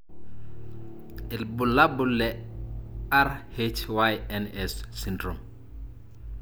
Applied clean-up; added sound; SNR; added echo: none; none; none; none.